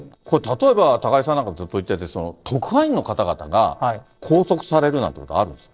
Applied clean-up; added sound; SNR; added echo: neural separator model SepFormer DNS4.